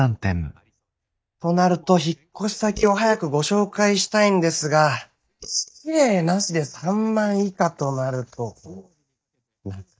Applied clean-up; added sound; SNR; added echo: neural mask model DeepFilterNet 3.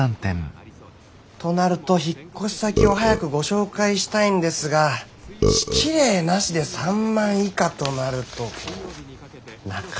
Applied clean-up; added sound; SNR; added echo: none; Burping, eructation; 3 dB; none.